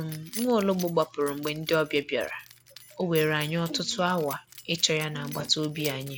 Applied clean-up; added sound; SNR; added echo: none; Keys jangling; 16 dB; none.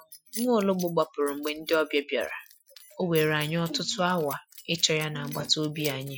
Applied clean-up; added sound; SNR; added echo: classical method Wiener filter.